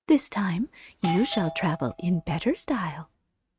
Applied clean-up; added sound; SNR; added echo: neural mask model RNNoise.